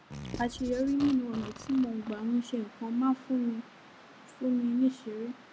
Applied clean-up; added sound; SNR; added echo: none; Fart + Writing; 13 dB; none.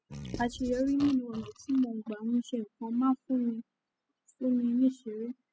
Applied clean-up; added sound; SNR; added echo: classical method spectral subtraction.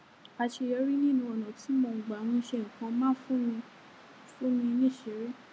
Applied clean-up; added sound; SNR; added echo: none; none; none; none.